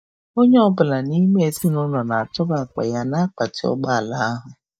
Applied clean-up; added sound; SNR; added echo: neural mask model DeepFilterNet 3.